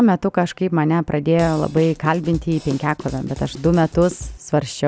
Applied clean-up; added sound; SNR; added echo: none; Drum kit; 15 dB; none.